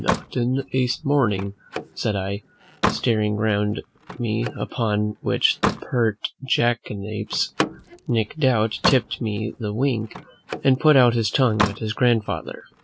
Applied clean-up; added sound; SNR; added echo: none; Slam; 9 dB; none.